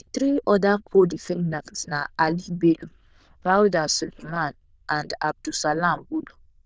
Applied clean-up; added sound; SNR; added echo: neural diffusion model UNIVERSE++.